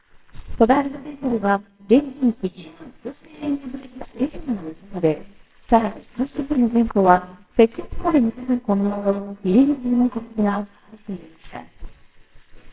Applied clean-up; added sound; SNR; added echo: neural separator model SepFormer WHAMR!.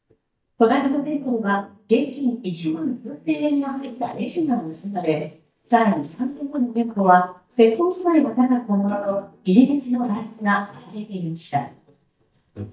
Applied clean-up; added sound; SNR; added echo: neural mask model DeepFilterNet 3.